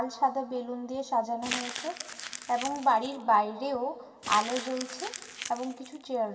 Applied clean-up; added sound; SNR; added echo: none; Crumpling, crinkling; 10 dB; reverberation time 2.7 s.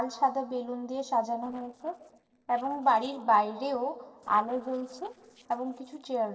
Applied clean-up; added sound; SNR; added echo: neural separator model SepFormer DNS4.